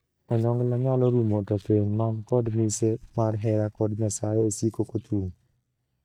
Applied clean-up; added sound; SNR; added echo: neural mask model DeepFilterNet 3.